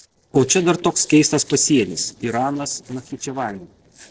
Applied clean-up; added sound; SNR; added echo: neural separator model SepFormer DNS4.